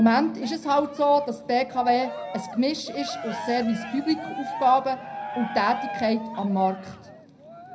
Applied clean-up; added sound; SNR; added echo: none; Cheering; 12 dB; reverberation time 0.4 s.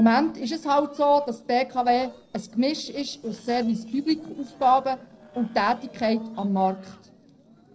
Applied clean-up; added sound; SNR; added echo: neural separator model SepFormer DNS4.